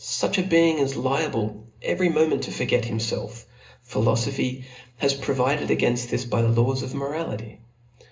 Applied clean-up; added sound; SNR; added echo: none; none; none; reverberation time 0.2 s.